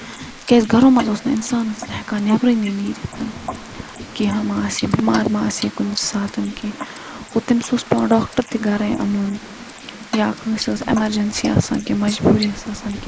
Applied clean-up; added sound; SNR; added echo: neural mask model Resemble Enhance denoiser.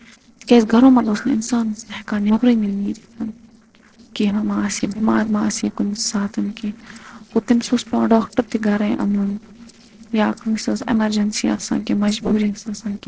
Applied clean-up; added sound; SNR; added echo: neural separator model SepFormer DNS4.